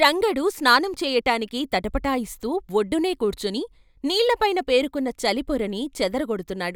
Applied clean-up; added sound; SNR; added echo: none; none; none; none.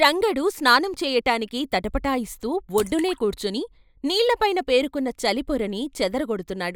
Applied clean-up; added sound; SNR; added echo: neural mask model Resemble Enhance denoiser.